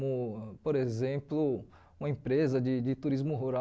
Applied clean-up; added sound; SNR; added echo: none; none; none; none.